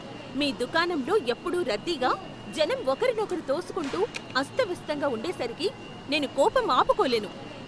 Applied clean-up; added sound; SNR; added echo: none; Alarm; 13 dB; none.